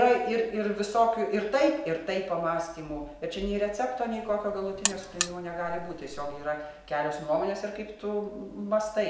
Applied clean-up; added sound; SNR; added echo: none; Alarm; 7 dB; none.